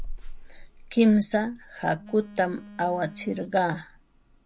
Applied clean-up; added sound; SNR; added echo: none; Telephone; 14 dB; none.